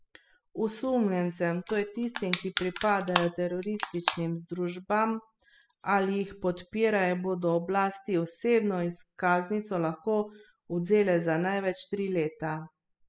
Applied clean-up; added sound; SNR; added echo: classical method spectral subtraction.